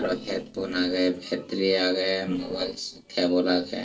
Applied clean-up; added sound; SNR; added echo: neural separator model SepFormer DNS4.